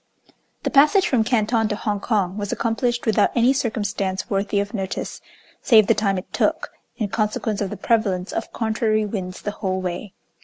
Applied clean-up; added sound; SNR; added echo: none; none; none; none.